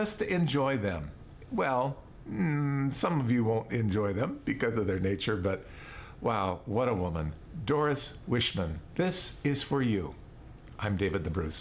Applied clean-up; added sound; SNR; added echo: none; none; none; none.